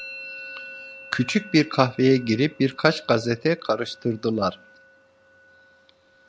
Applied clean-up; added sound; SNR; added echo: none; Musical instrument; 19 dB; none.